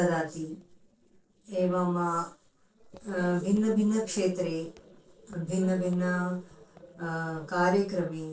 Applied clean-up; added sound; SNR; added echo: neural separator model SepFormer DNS4.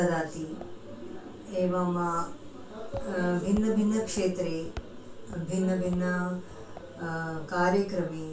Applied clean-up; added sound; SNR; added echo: none; Walk, footsteps; 19 dB; reverberation time 0.2 s.